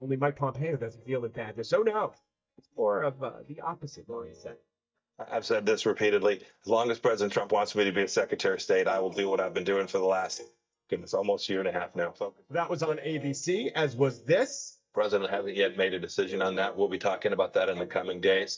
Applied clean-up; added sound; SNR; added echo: neural mask model DeepFilterNet 3.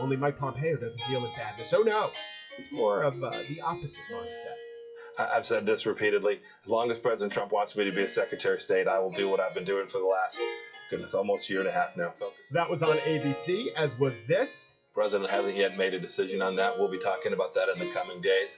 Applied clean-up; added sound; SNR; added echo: classical method WPE with log-MMSE.